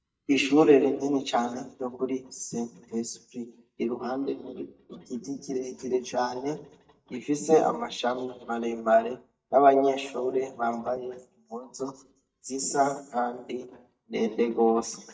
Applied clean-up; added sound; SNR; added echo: neural mask model DeepFilterNet 3.